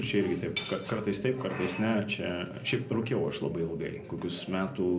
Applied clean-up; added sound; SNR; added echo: none; none; none; reverberation time 0.5 s.